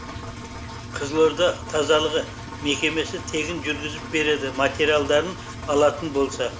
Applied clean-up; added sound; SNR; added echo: none; Engine; 11 dB; none.